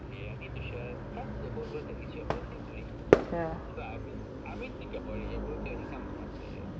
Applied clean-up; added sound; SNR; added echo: none; Fireworks; -4 dB; none.